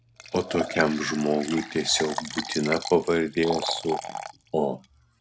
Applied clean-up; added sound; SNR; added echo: none; Liquid; 8 dB; none.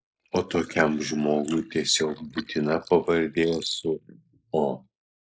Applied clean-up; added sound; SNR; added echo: neural mask model Resemble Enhance denoiser.